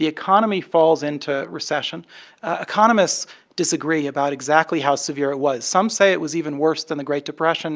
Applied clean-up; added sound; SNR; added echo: none; none; none; none.